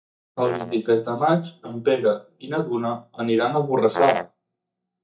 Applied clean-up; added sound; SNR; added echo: neural mask model DeepFilterNet 3.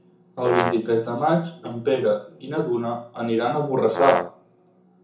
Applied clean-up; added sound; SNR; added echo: none; Brass instrument; 2 dB; reverberation time 0.6 s.